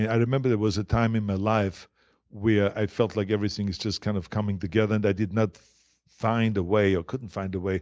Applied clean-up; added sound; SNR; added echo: none; none; none; none.